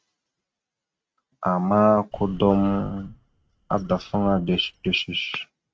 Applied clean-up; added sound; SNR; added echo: neural mask model RNNoise.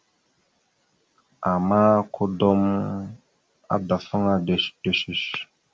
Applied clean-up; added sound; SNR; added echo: none; none; none; none.